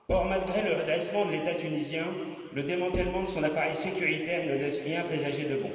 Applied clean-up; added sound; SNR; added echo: none; Knock; 14 dB; reverberation time 2.5 s.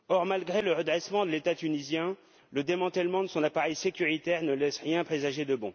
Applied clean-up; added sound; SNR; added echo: none; none; none; none.